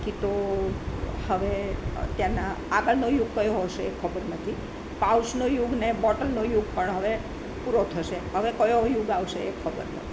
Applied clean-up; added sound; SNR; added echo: none; none; none; none.